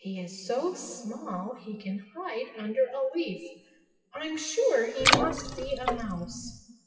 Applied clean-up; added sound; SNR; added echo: classical method WPE with log-MMSE.